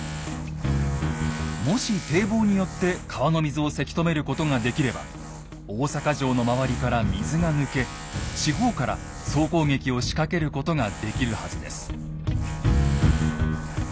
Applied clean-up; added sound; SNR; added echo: none; Tools; 14 dB; none.